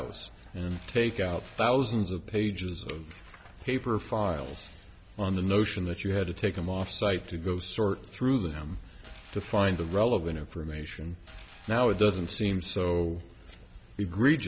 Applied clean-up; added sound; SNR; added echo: none; Mechanisms; 19 dB; none.